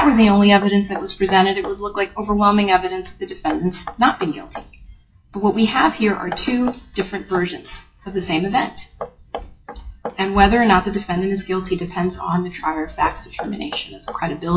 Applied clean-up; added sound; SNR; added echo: classical method WPE with log-MMSE.